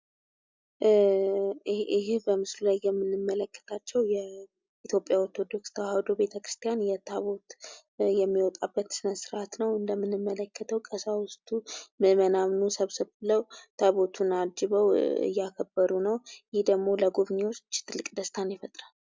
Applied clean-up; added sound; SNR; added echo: none; none; none; none.